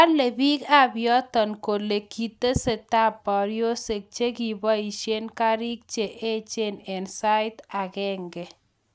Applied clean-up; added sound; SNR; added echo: none; none; none; none.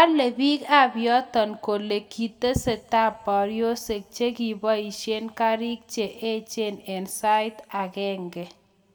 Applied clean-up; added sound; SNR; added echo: none; none; none; reverberation time 1.4 s.